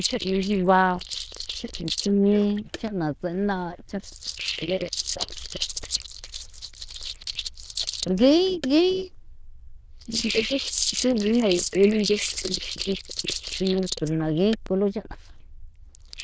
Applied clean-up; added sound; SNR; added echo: neural diffusion model UNIVERSE++.